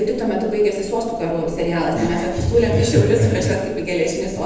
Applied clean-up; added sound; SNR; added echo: none; Thunder / Rain; 19 dB; reverberation time 1.1 s.